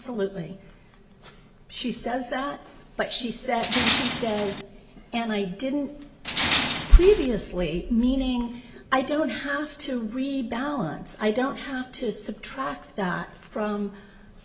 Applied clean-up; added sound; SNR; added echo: none; Tools; 0 dB; reverberation time 1.4 s.